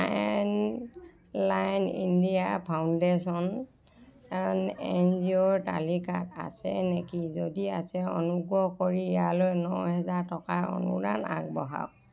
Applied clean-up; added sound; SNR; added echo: none; none; none; none.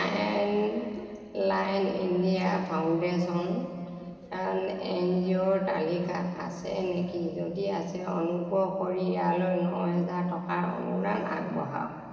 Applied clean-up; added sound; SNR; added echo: none; none; none; reverberation time 2.7 s.